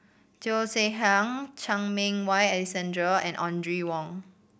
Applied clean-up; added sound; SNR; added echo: none; none; none; none.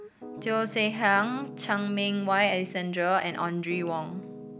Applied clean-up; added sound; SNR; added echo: none; Piano; 15 dB; none.